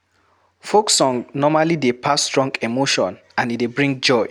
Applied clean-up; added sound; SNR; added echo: none; none; none; none.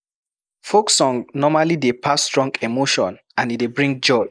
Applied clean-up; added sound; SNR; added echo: neural mask model Resemble Enhance denoiser.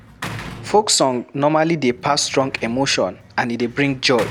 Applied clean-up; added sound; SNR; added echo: none; Sliding door / Slam; 17 dB; none.